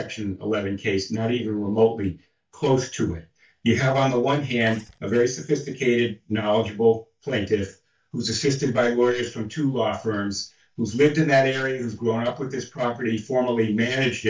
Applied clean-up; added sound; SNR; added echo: neural mask model DeepFilterNet 3.